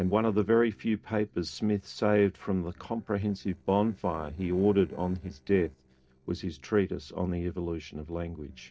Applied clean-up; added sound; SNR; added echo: neural separator model SepFormer DNS4.